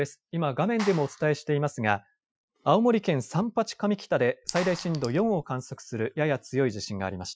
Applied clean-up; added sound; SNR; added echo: classical method Wiener filter.